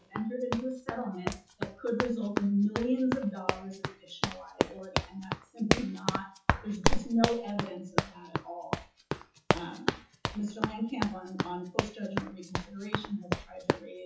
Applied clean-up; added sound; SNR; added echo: classical method WPE with log-MMSE.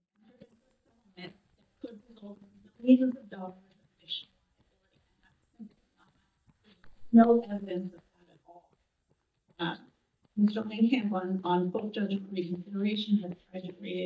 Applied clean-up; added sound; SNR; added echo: neural mask model DeepFilterNet 3.